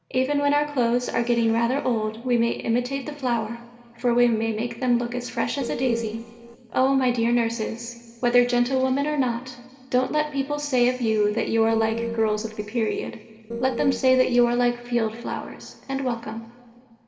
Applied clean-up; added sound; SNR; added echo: neural separator model SepFormer DNS4.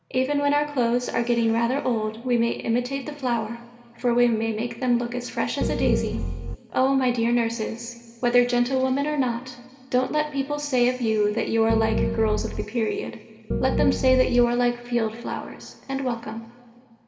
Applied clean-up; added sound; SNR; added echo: none; Piano; 1 dB; reverberation time 2.1 s.